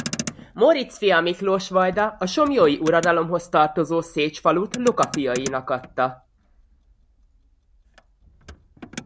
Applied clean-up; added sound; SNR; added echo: none; Motor vehicle (road); 16 dB; none.